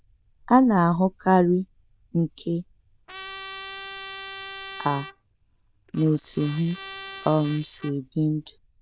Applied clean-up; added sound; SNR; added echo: neural diffusion model UNIVERSE++.